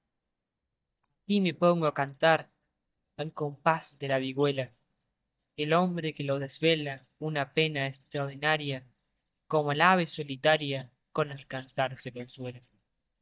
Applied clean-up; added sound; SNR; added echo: neural mask model DeepFilterNet 3.